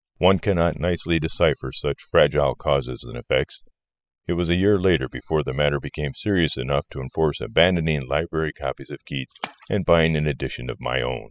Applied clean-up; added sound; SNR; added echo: classical method spectral subtraction.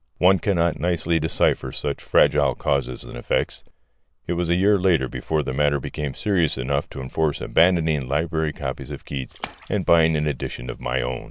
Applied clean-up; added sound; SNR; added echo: none; Splash, splatter; 18 dB; none.